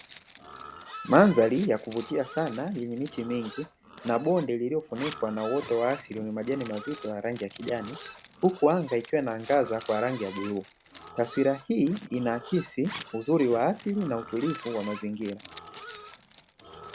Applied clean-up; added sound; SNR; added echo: none; Livestock, farm animals, working animals + Zipper (clothing); 16 dB; none.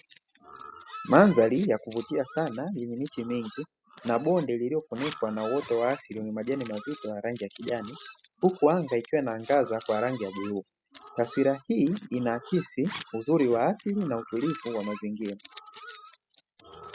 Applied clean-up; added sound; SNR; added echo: classical method spectral subtraction.